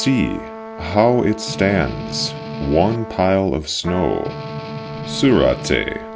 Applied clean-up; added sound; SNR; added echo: none; Strum + Trumpet; 10 dB; none.